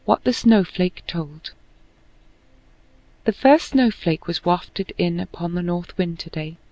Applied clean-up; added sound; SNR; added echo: none; none; none; none.